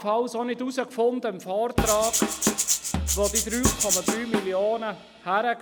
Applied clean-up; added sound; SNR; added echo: none; Rattle (instrument) + Drum kit; -1 dB; none.